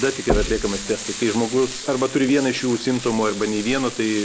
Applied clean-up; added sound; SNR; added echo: none; Frying (food) + Knock; 8 dB; none.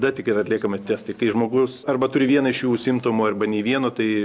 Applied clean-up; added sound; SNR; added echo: none; none; none; none.